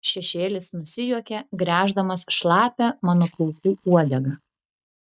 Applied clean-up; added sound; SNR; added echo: neural mask model DeepFilterNet 3.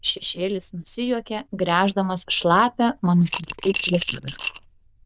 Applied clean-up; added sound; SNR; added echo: neural diffusion model UNIVERSE++.